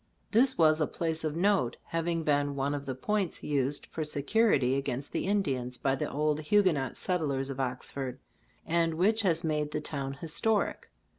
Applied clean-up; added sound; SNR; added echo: none; none; none; none.